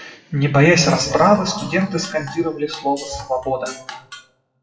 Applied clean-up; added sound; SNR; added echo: classical method WPE with log-MMSE.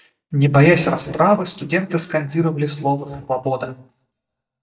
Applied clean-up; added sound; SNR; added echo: neural mask model DeepFilterNet 3.